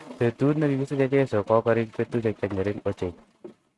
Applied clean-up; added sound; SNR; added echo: neural mask model RNNoise.